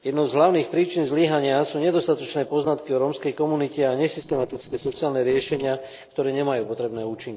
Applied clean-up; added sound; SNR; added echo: neural separator model SepFormer DNS4.